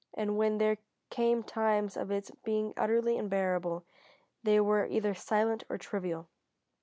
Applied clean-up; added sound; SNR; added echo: none; none; none; none.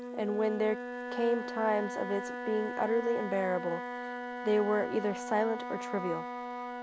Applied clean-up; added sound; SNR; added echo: none; Wind instrument, woodwind instrument; 6 dB; none.